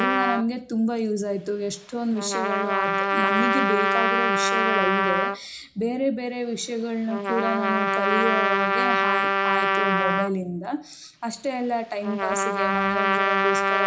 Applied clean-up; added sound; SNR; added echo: none; Trumpet; -3 dB; reverberation time 0.4 s.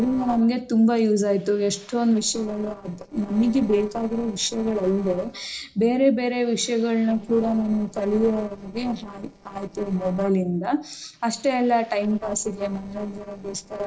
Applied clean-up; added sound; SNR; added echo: neural separator model SepFormer DNS4.